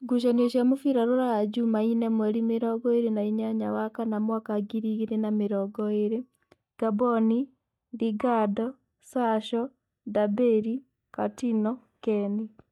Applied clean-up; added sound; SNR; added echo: neural mask model DeepFilterNet 3.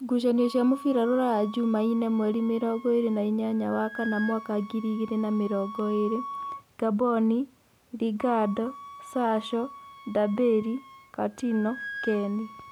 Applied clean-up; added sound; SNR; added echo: none; Wind instrument, woodwind instrument; 15 dB; none.